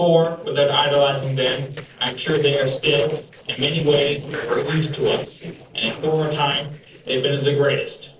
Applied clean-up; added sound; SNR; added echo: neural separator model SepFormer DNS4.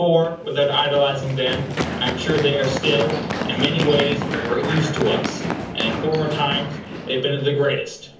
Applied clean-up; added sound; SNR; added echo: none; Run; 5 dB; reverberation time 0.7 s.